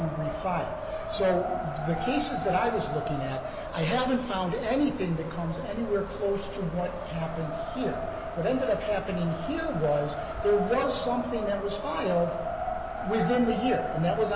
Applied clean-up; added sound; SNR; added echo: none; Wind; 5 dB; none.